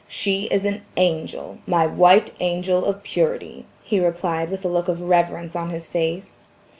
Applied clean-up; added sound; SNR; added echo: none; none; none; none.